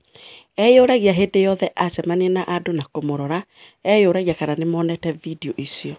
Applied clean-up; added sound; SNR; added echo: none; none; none; none.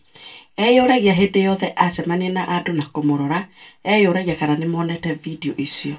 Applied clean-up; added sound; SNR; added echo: none; none; none; reverberation time 0.2 s.